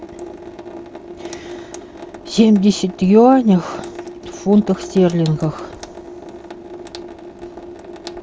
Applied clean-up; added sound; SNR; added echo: none; Sink (filling or washing) / Water tap, faucet; 15 dB; none.